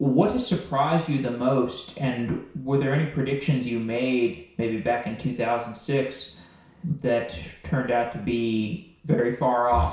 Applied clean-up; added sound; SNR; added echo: none; none; none; reverberation time 0.6 s.